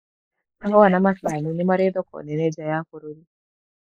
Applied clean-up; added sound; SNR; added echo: neural mask model Resemble Enhance denoiser.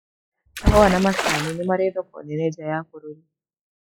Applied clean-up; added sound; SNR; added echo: classical method log-MMSE.